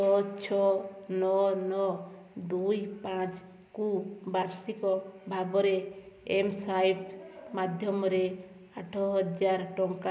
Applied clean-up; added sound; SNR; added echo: none; none; none; none.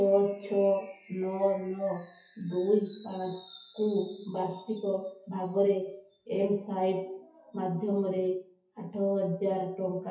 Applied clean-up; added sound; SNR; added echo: classical method WPE with log-MMSE.